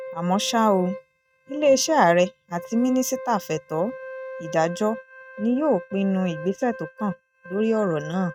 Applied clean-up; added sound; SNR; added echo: neural mask model RNNoise.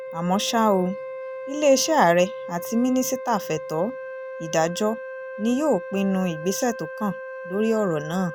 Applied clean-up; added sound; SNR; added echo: none; Wind instrument, woodwind instrument; 10 dB; none.